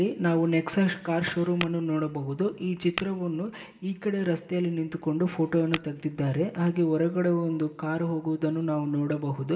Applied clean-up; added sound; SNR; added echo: none; Tap / Glass; 12 dB; reverberation time 0.9 s.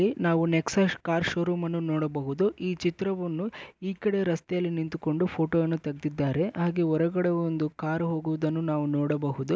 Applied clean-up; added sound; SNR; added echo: none; none; none; none.